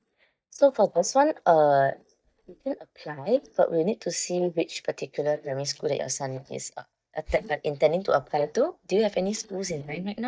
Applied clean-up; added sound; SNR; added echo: neural mask model DeepFilterNet 3.